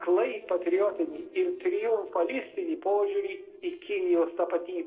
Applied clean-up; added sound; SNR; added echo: neural separator model SepFormer DNS4.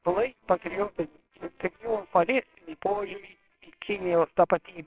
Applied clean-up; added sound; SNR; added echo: neural separator model SepFormer WHAMR!.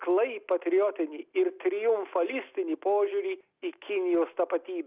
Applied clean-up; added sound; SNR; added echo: none; none; none; none.